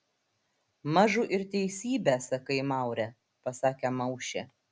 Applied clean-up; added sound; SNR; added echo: none; none; none; none.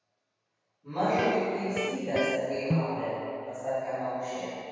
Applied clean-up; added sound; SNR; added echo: none; Electric guitar; 2 dB; reverberation time 2.2 s.